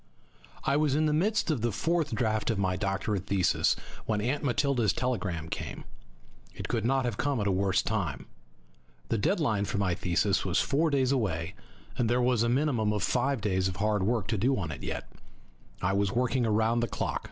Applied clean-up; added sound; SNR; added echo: none; none; none; none.